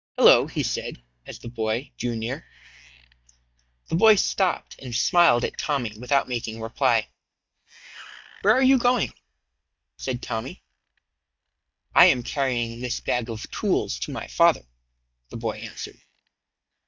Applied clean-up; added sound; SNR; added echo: neural mask model DeepFilterNet 3.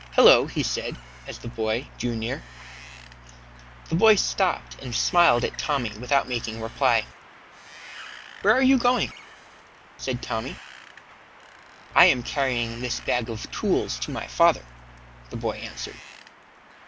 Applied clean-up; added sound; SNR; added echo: none; Wind; 20 dB; none.